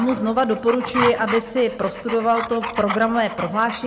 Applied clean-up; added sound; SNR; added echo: none; Dog; 9 dB; none.